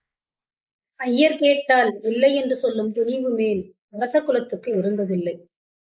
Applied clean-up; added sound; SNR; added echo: neural mask model Resemble Enhance denoiser.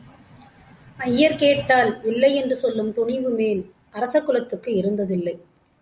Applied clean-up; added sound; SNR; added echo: none; none; none; none.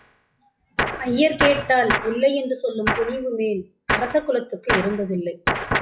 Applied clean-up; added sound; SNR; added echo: classical method log-MMSE.